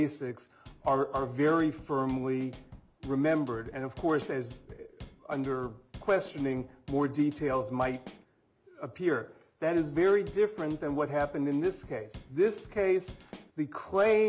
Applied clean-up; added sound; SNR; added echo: none; Drum kit; 19 dB; none.